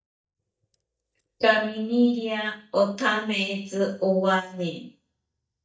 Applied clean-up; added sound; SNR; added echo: neural mask model DeepFilterNet 3.